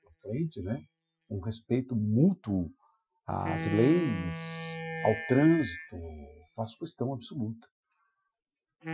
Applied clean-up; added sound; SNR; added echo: classical method Wiener filter.